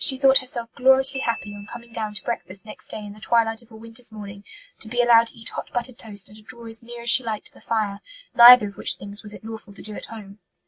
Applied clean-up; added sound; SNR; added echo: neural mask model RNNoise.